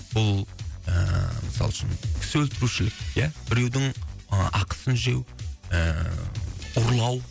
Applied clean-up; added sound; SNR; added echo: none; none; none; none.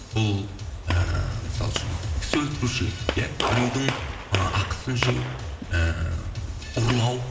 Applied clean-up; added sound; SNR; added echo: none; Gunshot, gunfire; 8 dB; reverberation time 1.4 s.